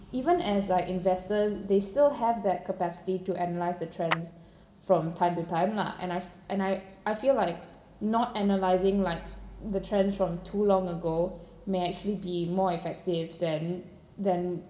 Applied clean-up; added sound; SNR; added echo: none; Clapping; 10 dB; reverberation time 1.4 s.